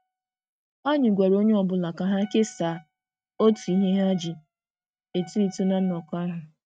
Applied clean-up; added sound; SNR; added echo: neural mask model RNNoise.